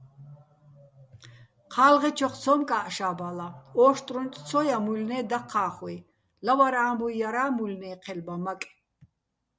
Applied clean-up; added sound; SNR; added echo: none; none; none; none.